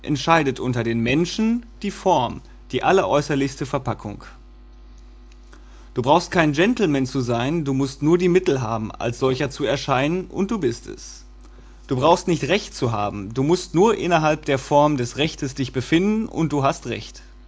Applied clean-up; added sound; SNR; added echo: none; none; none; none.